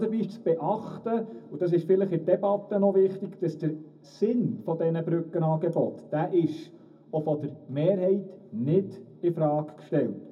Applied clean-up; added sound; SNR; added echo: none; none; none; reverberation time 0.4 s.